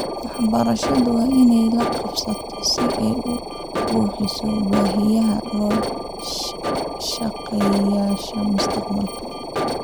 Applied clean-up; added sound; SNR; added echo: none; Alarm; 5 dB; none.